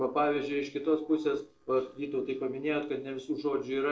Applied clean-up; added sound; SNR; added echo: neural separator model SepFormer DNS4.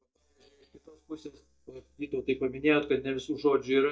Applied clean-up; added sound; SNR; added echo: neural mask model DeepFilterNet 3.